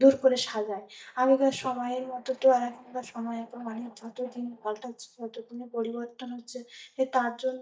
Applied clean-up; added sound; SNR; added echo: neural mask model DeepFilterNet 3.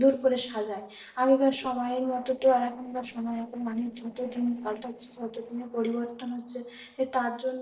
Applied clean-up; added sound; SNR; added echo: neural separator model SepFormer DNS4.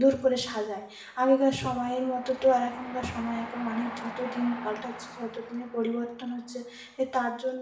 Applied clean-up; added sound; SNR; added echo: none; Train; 15 dB; reverberation time 0.7 s.